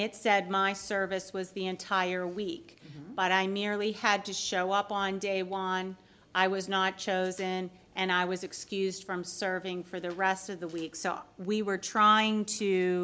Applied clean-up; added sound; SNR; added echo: none; none; none; none.